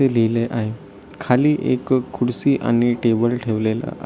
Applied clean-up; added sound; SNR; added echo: none; none; none; none.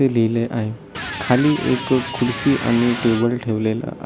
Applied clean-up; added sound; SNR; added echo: none; Electric guitar; 11 dB; none.